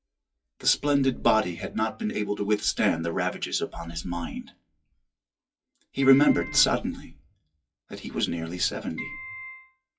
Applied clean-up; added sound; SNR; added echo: classical method WPE with log-MMSE.